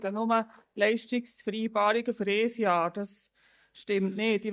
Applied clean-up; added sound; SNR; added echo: neural mask model DeepFilterNet 3.